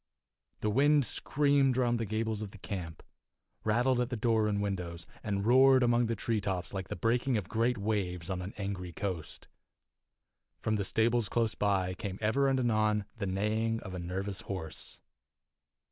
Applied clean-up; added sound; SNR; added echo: none; none; none; none.